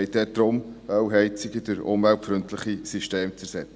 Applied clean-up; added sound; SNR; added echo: none; none; none; none.